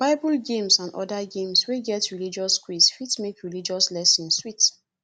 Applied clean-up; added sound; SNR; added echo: none; none; none; none.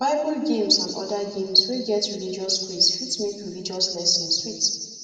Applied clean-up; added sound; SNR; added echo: none; none; none; reverberation time 1.6 s.